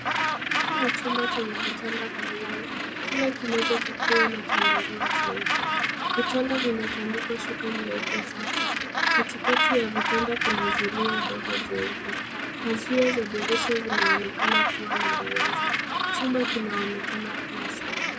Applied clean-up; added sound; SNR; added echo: none; Gull, seagull; -4 dB; none.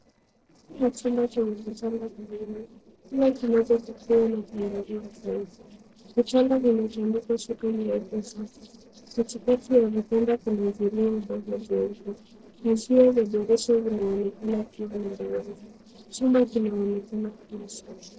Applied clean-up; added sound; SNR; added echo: neural separator model SepFormer DNS4.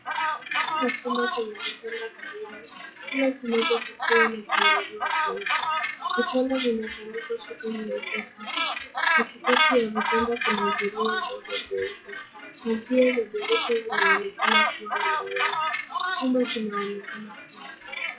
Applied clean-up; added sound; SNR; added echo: classical method log-MMSE.